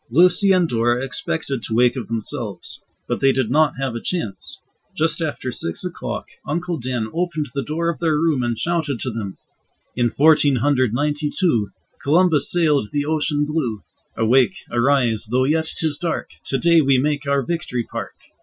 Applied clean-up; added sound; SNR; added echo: classical method Wiener filter.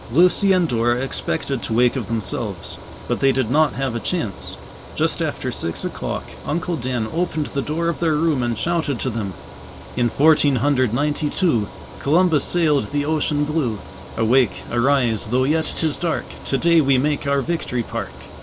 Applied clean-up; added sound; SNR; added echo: none; Mechanical fan; 15 dB; none.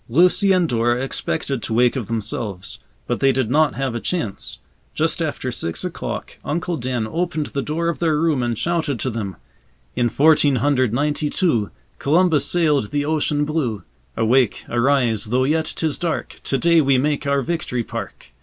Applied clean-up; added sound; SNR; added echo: none; none; none; none.